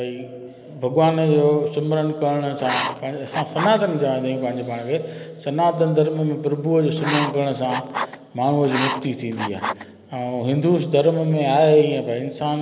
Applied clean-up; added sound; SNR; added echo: none; Writing; 8 dB; none.